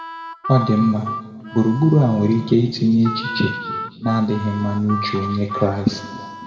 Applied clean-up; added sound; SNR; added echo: none; Harmonica; 11 dB; reverberation time 1.8 s.